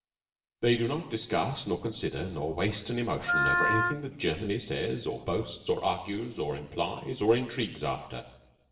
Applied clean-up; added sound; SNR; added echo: none; Wind instrument, woodwind instrument; -2 dB; reverberation time 1.0 s.